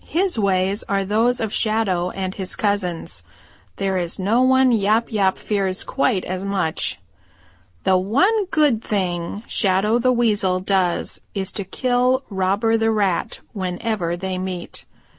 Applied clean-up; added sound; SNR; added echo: none; none; none; none.